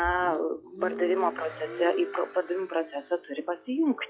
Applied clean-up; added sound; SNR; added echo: classical method log-MMSE.